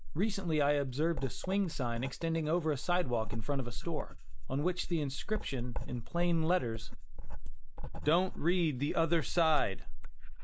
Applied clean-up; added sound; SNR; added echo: neural mask model Resemble Enhance denoiser.